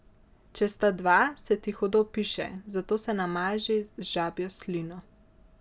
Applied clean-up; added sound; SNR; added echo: none; none; none; none.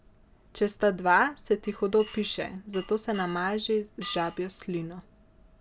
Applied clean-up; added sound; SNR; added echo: none; Glass; 18 dB; none.